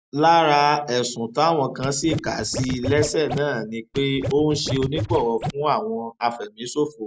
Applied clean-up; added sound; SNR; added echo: none; Scratching (performance technique); 7 dB; none.